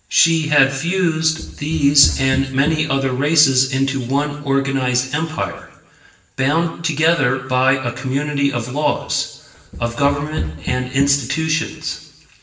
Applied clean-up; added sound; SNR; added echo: none; Run; 9 dB; reverberation time 0.9 s.